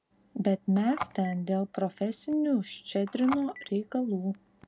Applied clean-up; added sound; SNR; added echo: none; Telephone; 15 dB; none.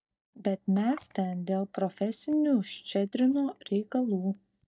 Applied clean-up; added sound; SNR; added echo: neural mask model DeepFilterNet 3.